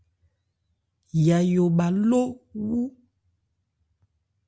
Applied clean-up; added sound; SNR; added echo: none; none; none; none.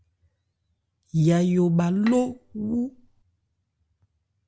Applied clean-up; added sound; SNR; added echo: none; Bowed string instrument; 19 dB; none.